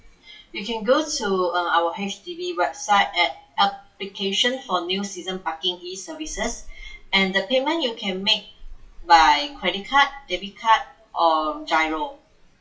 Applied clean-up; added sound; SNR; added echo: classical method WPE with log-MMSE.